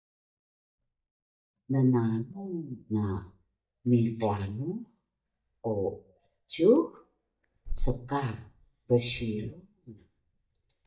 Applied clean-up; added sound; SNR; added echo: neural mask model DeepFilterNet 3.